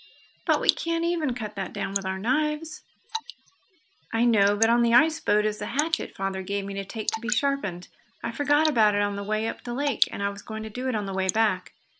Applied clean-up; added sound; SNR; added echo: none; Drip / Water; 10 dB; none.